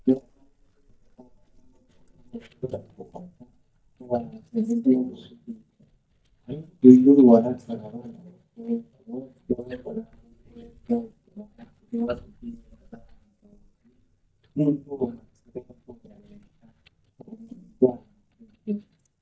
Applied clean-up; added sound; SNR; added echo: neural mask model DeepFilterNet 3.